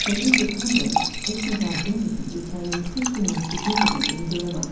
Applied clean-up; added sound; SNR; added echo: none; Fill (with liquid) / Trickle, dribble / Glass; 1 dB; reverberation time 1.2 s.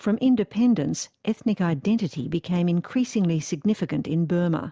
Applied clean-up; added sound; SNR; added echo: none; none; none; none.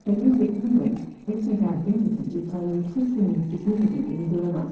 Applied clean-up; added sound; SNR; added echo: neural separator model SepFormer DNS4.